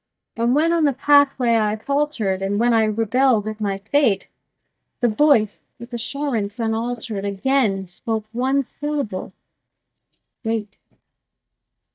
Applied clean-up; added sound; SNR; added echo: neural mask model DeepFilterNet 3.